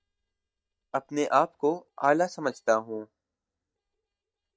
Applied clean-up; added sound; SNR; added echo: neural mask model DeepFilterNet 3.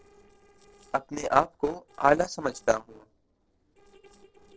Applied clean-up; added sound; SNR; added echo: neural separator model SepFormer DNS4.